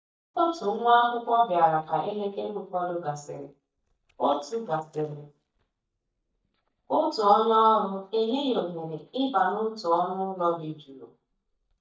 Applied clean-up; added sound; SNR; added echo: neural mask model DeepFilterNet 3.